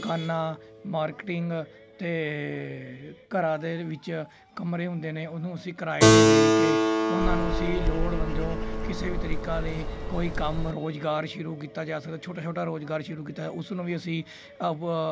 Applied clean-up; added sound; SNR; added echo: none; Bird vocalization, bird call, bird song + Keyboard (musical); -3 dB; none.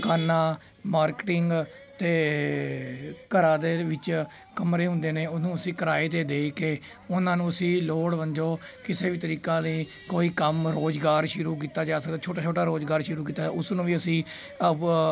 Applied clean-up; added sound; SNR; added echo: none; none; none; none.